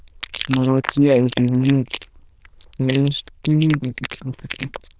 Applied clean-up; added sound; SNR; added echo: neural diffusion model UNIVERSE++.